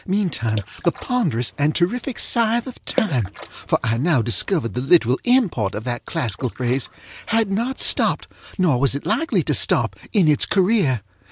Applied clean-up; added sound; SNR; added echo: neural mask model Resemble Enhance denoiser.